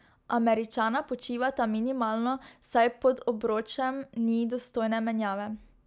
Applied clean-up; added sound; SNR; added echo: none; none; none; none.